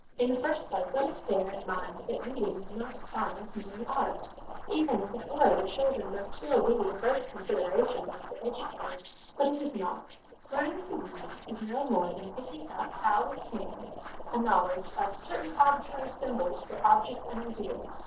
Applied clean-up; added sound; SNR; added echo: neural separator model SepFormer DNS4.